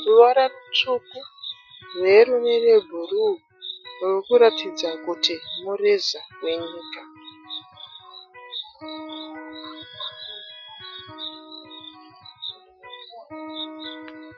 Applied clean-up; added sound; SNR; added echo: classical method Wiener filter.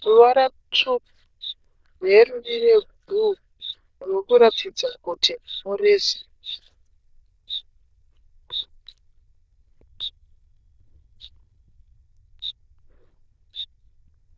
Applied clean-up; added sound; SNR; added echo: neural diffusion model UNIVERSE++.